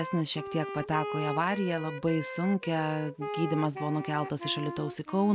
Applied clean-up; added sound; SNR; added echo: none; Wind instrument, woodwind instrument; 8 dB; none.